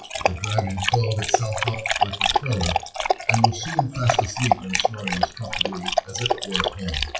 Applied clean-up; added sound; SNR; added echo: classical method WPE with log-MMSE.